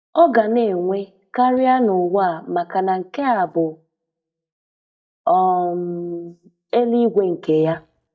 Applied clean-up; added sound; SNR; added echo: neural mask model DeepFilterNet 3.